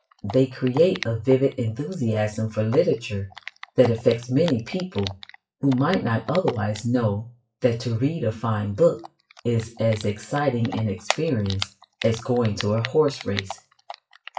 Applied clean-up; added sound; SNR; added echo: classical method WPE with log-MMSE.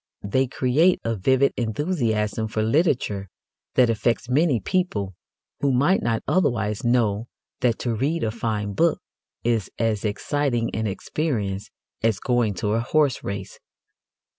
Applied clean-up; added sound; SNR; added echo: none; none; none; none.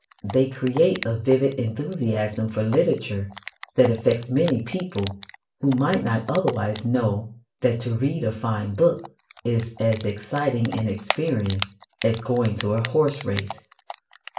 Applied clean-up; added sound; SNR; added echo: none; Typing; 15 dB; reverberation time 0.3 s.